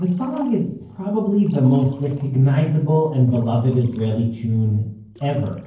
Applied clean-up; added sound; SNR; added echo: neural separator model SepFormer DNS4.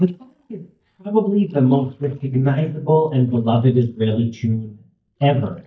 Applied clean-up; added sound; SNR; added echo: neural mask model DeepFilterNet 3.